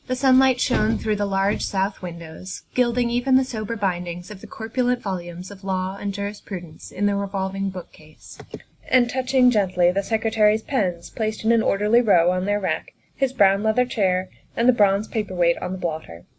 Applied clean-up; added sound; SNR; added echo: none; none; none; none.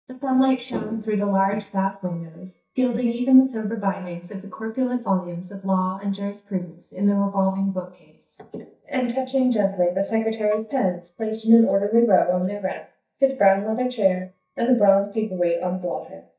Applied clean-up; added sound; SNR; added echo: neural mask model DeepFilterNet 3.